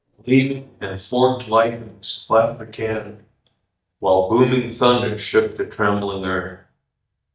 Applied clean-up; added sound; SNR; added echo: neural mask model DeepFilterNet 3.